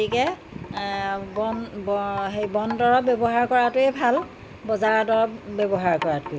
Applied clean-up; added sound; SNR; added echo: none; Wind chime; 16 dB; none.